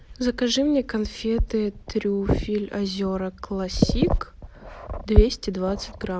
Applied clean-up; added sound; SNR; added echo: none; none; none; none.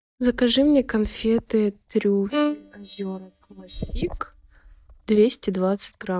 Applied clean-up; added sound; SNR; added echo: neural mask model DeepFilterNet 3.